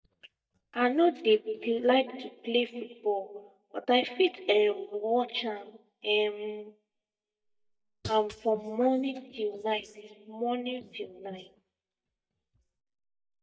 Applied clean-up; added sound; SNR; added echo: neural mask model DeepFilterNet 3.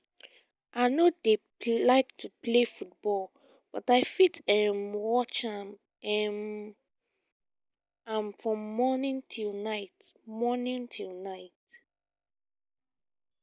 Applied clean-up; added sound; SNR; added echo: none; none; none; none.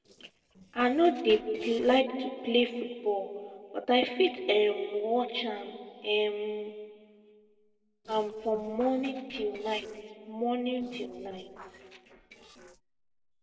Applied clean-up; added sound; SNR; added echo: neural separator model SepFormer DNS4.